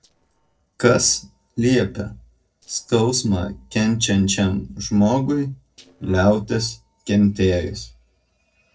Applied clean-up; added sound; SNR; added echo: neural separator model SepFormer DNS4.